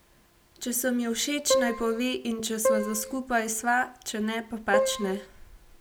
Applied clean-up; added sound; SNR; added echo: none; Keyboard (musical); -2 dB; none.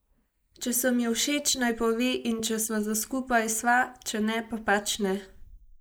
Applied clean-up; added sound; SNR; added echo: neural mask model Resemble Enhance denoiser.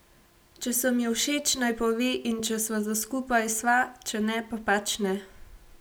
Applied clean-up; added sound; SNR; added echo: none; none; none; none.